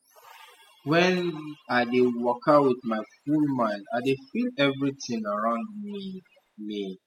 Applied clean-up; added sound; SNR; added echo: classical method spectral subtraction.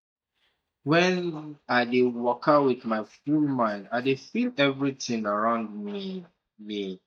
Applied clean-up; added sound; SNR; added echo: neural mask model DeepFilterNet 3.